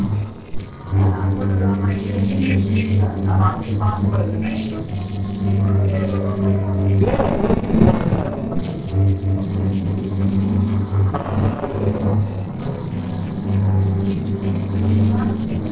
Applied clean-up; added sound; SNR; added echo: neural separator model SepFormer DNS4.